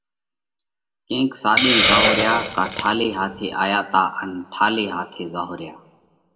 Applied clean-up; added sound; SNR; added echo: none; Hiss; 1 dB; reverberation time 0.9 s.